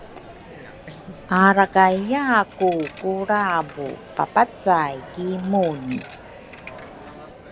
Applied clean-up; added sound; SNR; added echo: none; Coin (dropping); 17 dB; none.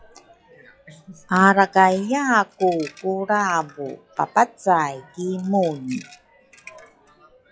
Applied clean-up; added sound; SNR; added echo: classical method log-MMSE.